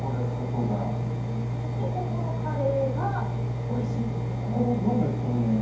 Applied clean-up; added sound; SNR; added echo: none; Engine; -2 dB; reverberation time 0.6 s.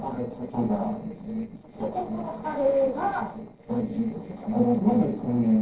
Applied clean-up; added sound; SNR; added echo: neural separator model SepFormer DNS4.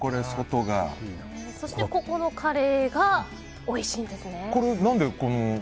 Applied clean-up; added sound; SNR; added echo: none; none; none; none.